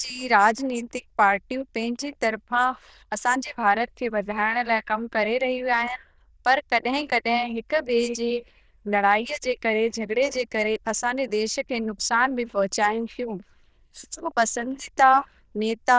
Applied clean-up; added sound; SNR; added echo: neural diffusion model UNIVERSE++.